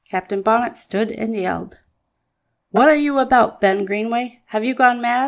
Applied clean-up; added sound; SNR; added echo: neural mask model Resemble Enhance denoiser.